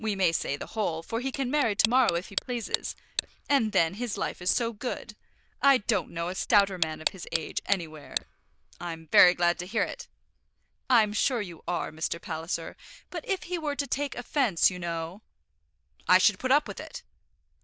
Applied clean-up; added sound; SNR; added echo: neural diffusion model UNIVERSE++.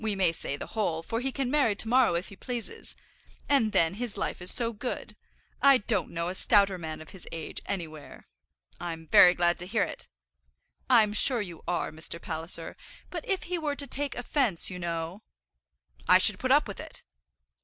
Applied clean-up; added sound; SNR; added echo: none; none; none; none.